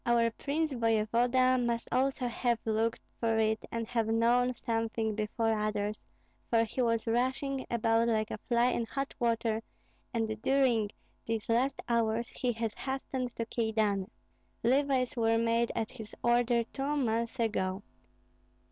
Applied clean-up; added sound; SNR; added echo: none; none; none; none.